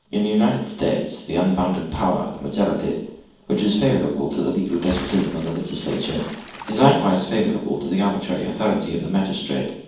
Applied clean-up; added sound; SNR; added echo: neural separator model SepFormer DNS4.